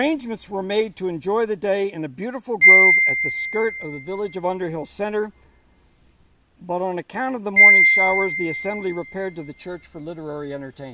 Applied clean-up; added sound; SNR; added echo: none; Wind chime; -4 dB; none.